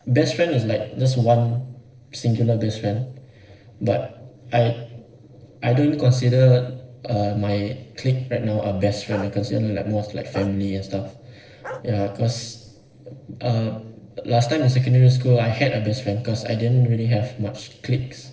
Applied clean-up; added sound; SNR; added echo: neural separator model SepFormer DNS4.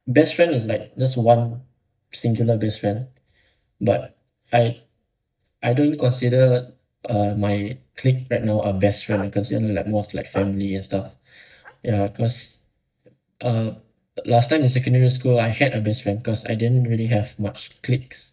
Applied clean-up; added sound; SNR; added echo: neural mask model DeepFilterNet 3.